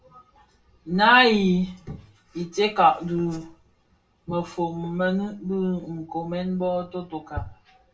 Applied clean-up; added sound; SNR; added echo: none; none; none; reverberation time 0.2 s.